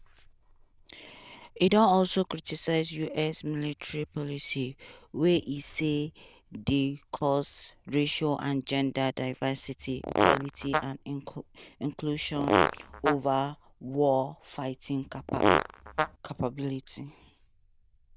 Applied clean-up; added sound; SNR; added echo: neural diffusion model UNIVERSE++.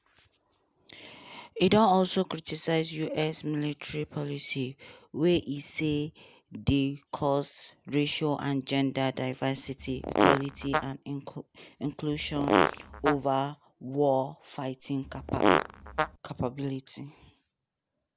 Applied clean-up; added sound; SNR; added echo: none; Fart; -2 dB; none.